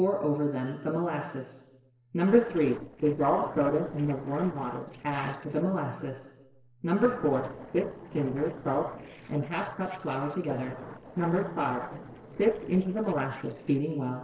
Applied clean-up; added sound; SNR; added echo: neural separator model SepFormer DNS4.